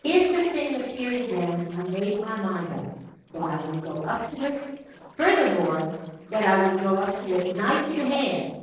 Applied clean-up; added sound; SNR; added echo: neural separator model SepFormer DNS4.